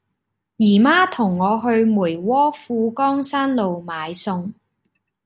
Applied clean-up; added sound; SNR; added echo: none; none; none; none.